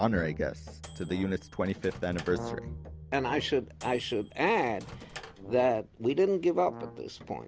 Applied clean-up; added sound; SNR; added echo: none; Microwave oven; 19 dB; none.